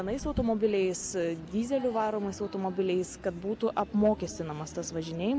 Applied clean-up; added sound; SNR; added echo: none; none; none; none.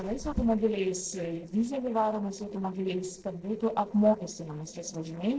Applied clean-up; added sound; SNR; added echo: neural separator model SepFormer DNS4.